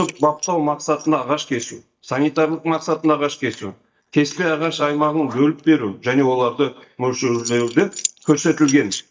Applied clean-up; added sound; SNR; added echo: neural mask model DeepFilterNet 3.